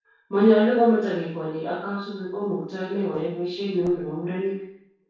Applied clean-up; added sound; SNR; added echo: neural separator model SepFormer DNS4.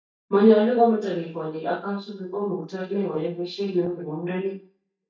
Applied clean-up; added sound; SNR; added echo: neural mask model DeepFilterNet 3.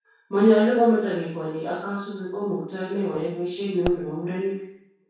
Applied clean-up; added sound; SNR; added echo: none; Explosion; 14 dB; reverberation time 0.7 s.